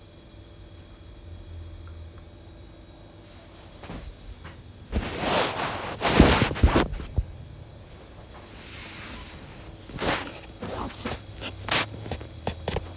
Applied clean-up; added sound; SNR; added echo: none; none; none; none.